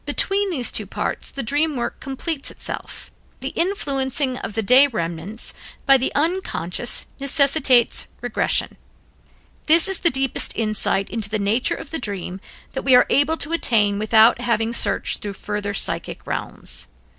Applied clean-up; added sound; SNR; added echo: none; none; none; none.